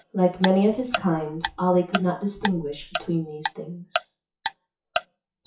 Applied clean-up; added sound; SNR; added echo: classical method WPE with log-MMSE.